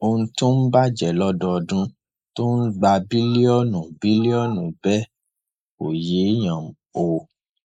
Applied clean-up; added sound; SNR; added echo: neural mask model Resemble Enhance denoiser.